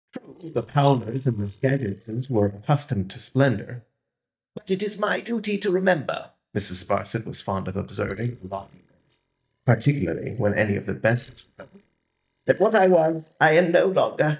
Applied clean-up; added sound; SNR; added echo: neural mask model DeepFilterNet 3.